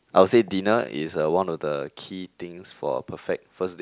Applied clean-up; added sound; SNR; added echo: none; none; none; none.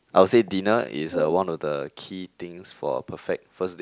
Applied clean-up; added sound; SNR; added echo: none; Brass instrument; 12 dB; none.